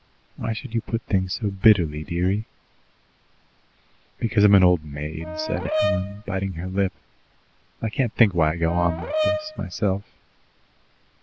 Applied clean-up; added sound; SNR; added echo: none; Brass instrument; 4 dB; none.